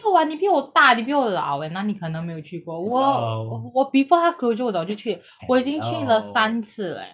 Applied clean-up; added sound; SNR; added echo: neural mask model DeepFilterNet 3.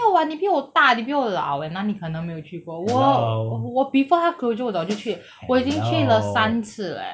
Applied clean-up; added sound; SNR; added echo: none; Snare drum; 17 dB; none.